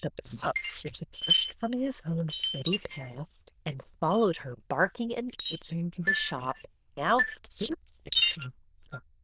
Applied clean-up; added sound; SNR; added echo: neural diffusion model UNIVERSE++.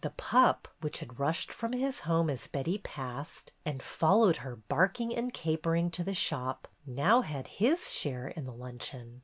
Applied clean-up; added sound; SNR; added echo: none; none; none; none.